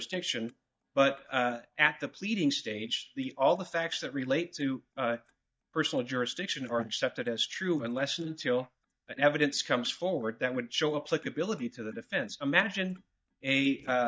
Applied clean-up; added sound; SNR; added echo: neural mask model DeepFilterNet 3.